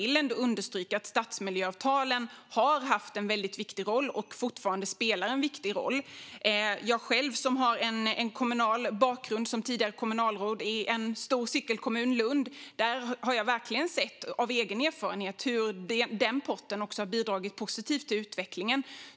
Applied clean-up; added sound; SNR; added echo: none; none; none; none.